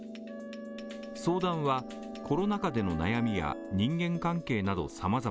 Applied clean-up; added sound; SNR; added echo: none; Wind instrument, woodwind instrument; 17 dB; none.